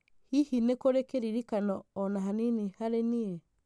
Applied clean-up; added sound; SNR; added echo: none; none; none; none.